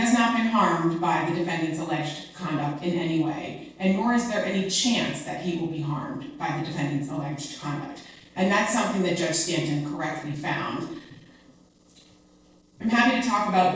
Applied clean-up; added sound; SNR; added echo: neural separator model SepFormer DNS4.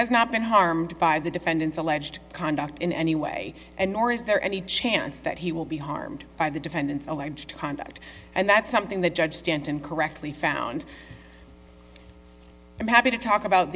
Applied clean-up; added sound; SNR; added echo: none; none; none; none.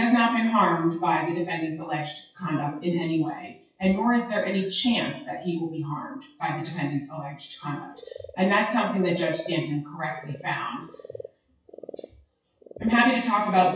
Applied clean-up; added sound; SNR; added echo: classical method WPE with log-MMSE.